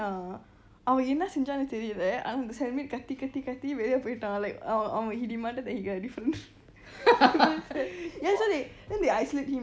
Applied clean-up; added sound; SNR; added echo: none; none; none; none.